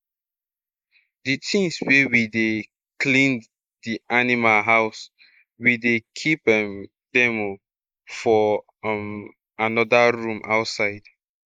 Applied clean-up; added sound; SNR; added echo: neural mask model Resemble Enhance denoiser.